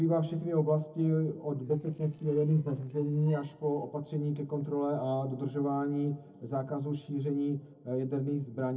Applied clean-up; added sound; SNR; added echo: neural separator model SepFormer DNS4.